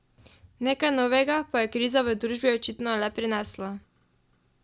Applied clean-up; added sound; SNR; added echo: none; none; none; none.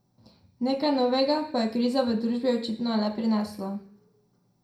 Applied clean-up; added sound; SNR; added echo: none; none; none; reverberation time 0.5 s.